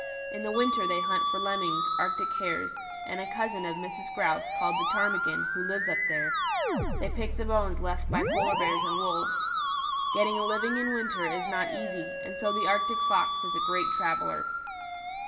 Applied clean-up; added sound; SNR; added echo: none; Musical instrument; -3 dB; reverberation time 1.8 s.